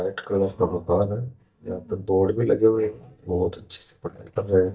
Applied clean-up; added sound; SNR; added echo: neural mask model DeepFilterNet 3.